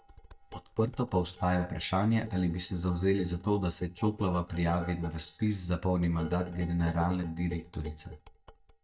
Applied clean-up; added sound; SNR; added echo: neural mask model DeepFilterNet 3.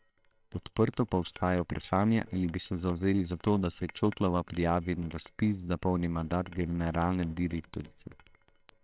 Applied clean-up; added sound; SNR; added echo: neural separator model SepFormer WHAMR!.